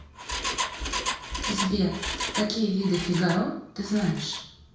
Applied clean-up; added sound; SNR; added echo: none; Engine; 5 dB; reverberation time 0.6 s.